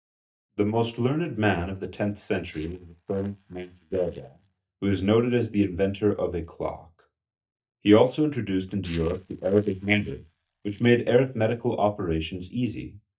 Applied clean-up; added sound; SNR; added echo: neural mask model DeepFilterNet 3.